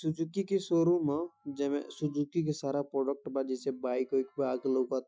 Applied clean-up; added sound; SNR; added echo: classical method Wiener filter.